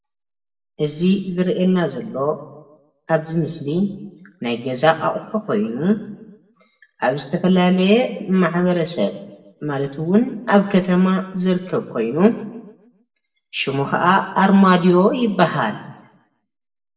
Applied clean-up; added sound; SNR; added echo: none; none; none; reverberation time 0.9 s.